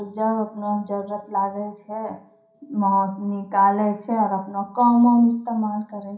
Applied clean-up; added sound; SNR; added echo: none; none; none; reverberation time 0.5 s.